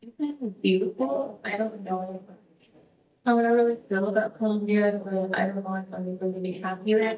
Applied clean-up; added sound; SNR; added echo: neural mask model DeepFilterNet 3.